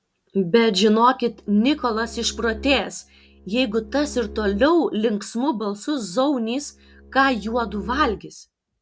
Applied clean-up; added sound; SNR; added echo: none; Bowed string instrument; 17 dB; none.